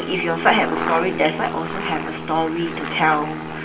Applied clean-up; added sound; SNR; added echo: none; Aircraft; 6 dB; reverberation time 0.2 s.